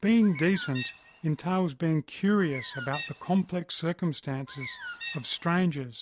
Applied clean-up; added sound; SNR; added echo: none; Bird; 11 dB; none.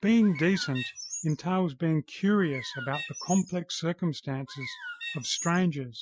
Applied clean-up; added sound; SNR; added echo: classical method Wiener filter.